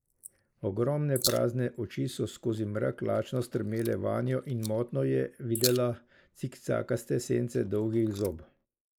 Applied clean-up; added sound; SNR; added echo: neural mask model Resemble Enhance denoiser.